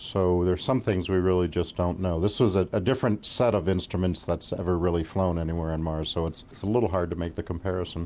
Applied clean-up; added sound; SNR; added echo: none; none; none; none.